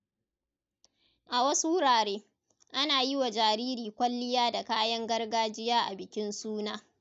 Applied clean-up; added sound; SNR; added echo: neural mask model DeepFilterNet 3.